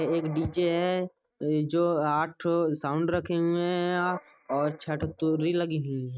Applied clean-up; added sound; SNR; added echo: neural mask model RNNoise.